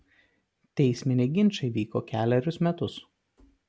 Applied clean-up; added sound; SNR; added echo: none; none; none; none.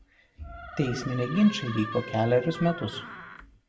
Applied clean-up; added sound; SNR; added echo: none; Door; 13 dB; reverberation time 0.6 s.